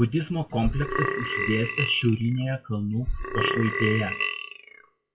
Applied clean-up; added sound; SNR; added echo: classical method WPE with log-MMSE.